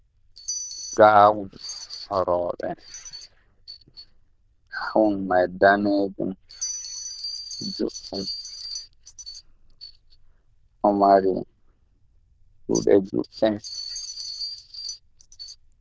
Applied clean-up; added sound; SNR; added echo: neural diffusion model UNIVERSE++.